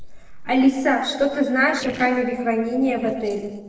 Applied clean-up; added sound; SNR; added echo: neural separator model SepFormer DNS4.